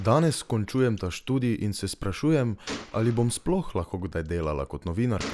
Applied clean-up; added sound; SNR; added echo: none; Gunshot, gunfire; 18 dB; none.